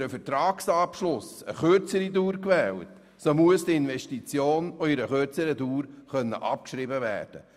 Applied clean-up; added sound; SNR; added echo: none; none; none; none.